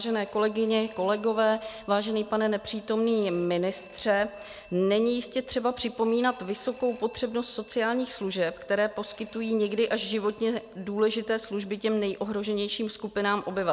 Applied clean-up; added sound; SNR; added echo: none; Telephone; 19 dB; none.